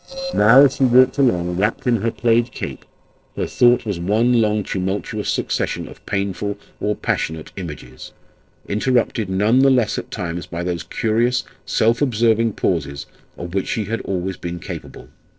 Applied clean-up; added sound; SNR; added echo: neural separator model SepFormer DNS4.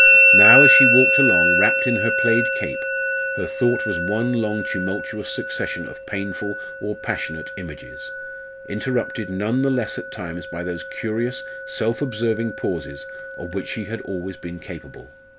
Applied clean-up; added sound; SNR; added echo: none; Musical instrument; -3 dB; none.